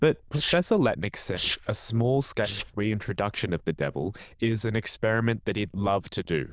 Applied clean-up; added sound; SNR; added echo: neural diffusion model UNIVERSE++.